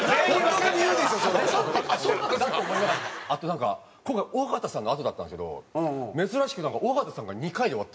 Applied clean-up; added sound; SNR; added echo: none; none; none; none.